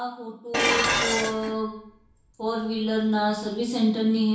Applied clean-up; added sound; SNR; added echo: none; Dishes, pots, and pans; 3 dB; reverberation time 0.6 s.